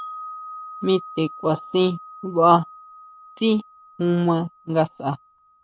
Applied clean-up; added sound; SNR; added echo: none; Wind chime; 17 dB; none.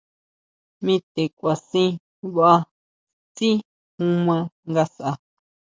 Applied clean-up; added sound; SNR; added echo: none; none; none; none.